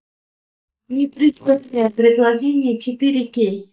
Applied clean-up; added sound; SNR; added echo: neural mask model DeepFilterNet 3.